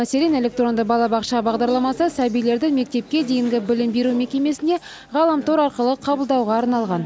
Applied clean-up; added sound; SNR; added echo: none; none; none; none.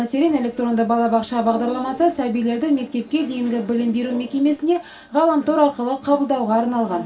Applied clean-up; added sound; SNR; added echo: none; none; none; reverberation time 0.2 s.